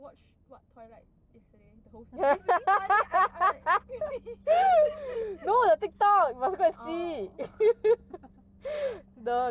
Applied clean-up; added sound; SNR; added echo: none; none; none; none.